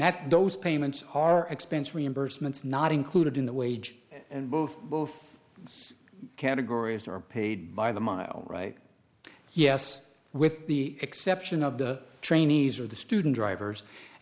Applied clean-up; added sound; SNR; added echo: none; none; none; none.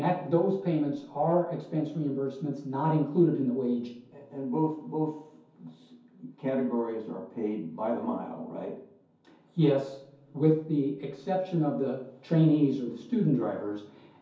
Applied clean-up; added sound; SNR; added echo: none; none; none; reverberation time 0.6 s.